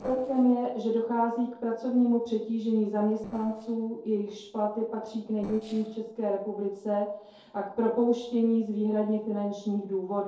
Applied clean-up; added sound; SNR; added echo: neural separator model SepFormer DNS4.